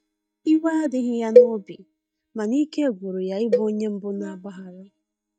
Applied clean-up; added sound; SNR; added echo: neural mask model DeepFilterNet 3.